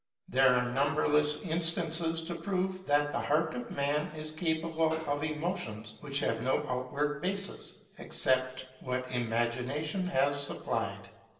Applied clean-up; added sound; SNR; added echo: neural separator model SepFormer DNS4.